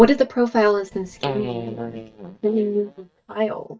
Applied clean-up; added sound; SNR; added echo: neural mask model DeepFilterNet 3.